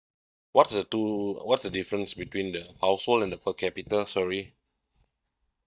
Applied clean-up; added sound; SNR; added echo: neural mask model DeepFilterNet 3.